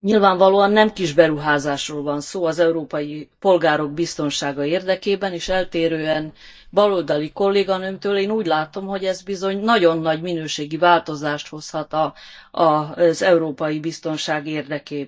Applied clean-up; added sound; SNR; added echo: neural mask model DeepFilterNet 3.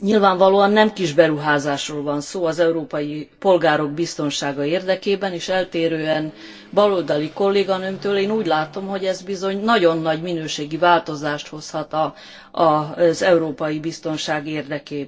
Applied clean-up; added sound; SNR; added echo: neural separator model SepFormer DNS4.